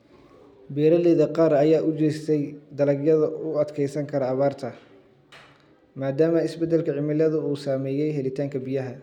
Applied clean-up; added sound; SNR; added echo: none; none; none; none.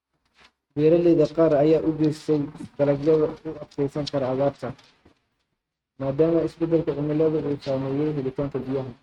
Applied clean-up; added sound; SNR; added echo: neural mask model RNNoise.